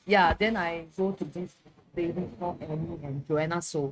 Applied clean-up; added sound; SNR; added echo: neural mask model RNNoise.